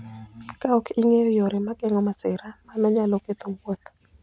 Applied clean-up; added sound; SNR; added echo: none; none; none; none.